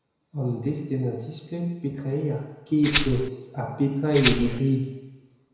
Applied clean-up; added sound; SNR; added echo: none; Rattle (instrument); 0 dB; reverberation time 1.0 s.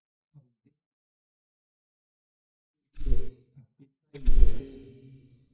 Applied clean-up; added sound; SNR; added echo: neural mask model DeepFilterNet 3.